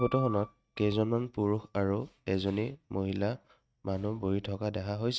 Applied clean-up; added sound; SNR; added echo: neural mask model RNNoise.